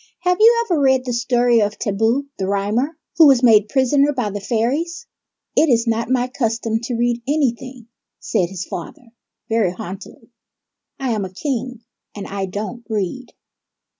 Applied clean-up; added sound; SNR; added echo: none; none; none; none.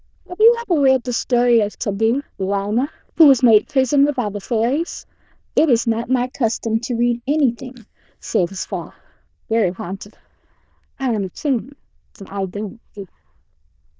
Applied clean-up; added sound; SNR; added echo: neural diffusion model UNIVERSE++.